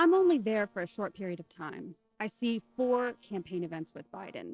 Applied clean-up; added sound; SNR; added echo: neural separator model SepFormer DNS4.